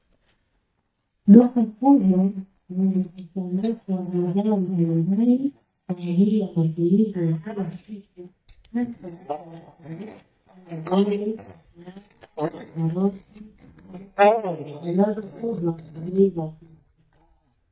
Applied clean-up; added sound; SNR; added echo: neural mask model DeepFilterNet 3.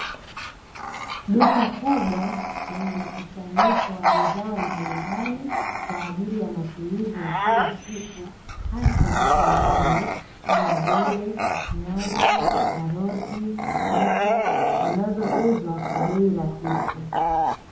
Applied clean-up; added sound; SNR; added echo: none; Bark / Growling; -3 dB; reverberation time 0.4 s.